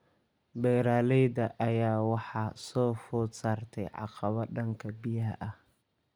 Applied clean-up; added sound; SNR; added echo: none; none; none; none.